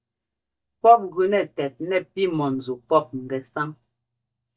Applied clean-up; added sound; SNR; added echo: neural mask model DeepFilterNet 3.